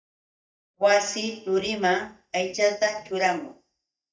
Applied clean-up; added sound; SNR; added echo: neural mask model DeepFilterNet 3.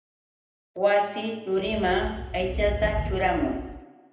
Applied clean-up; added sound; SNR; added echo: none; Animal; 6 dB; reverberation time 0.8 s.